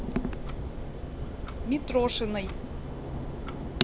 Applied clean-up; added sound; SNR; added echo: none; Clock; -1 dB; none.